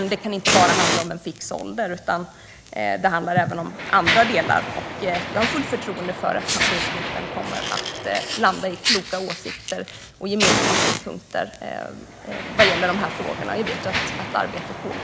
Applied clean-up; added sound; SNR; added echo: none; Mechanisms + Fire; 1 dB; none.